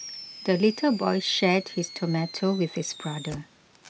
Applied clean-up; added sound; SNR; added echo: none; Fireworks; 16 dB; none.